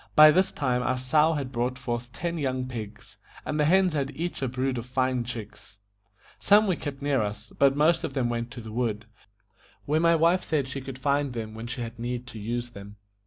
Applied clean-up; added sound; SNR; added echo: none; none; none; none.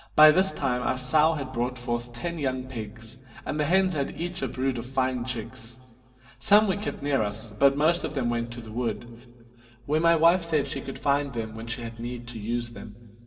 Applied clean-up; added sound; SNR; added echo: none; none; none; reverberation time 2.0 s.